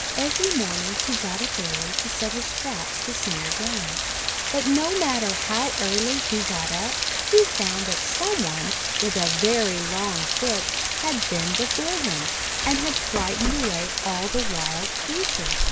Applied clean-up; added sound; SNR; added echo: none; Rain; -2 dB; none.